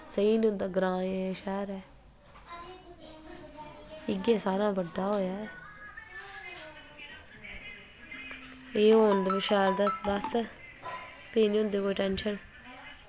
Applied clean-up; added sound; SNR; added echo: none; none; none; none.